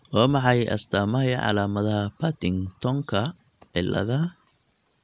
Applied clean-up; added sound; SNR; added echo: none; none; none; none.